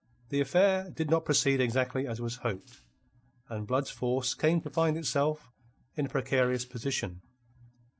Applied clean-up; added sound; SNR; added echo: neural separator model SepFormer DNS4.